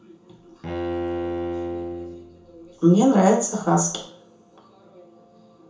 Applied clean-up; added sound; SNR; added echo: none; Bowed string instrument; 8 dB; reverberation time 0.7 s.